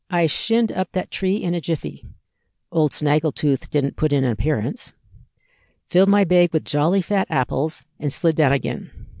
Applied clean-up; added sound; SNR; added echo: none; none; none; none.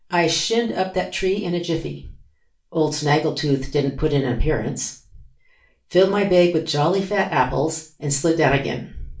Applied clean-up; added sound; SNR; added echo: none; none; none; reverberation time 0.3 s.